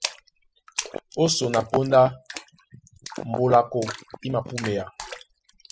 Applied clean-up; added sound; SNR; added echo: classical method spectral subtraction.